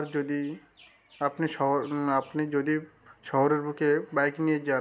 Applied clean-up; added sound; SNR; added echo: none; none; none; none.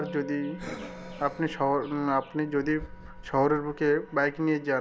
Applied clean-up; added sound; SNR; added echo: none; Breathing + Musical instrument; 15 dB; none.